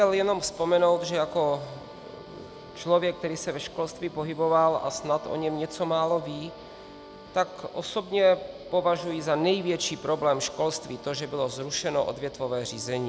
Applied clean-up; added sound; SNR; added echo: none; Brass instrument + Guitar; 19 dB; none.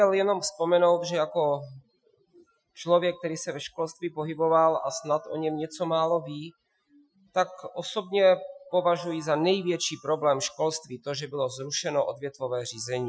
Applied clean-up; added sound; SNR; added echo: classical method Wiener filter.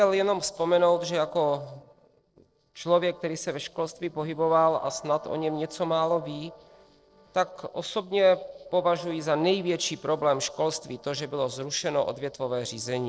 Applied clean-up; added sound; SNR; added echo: neural separator model SepFormer DNS4.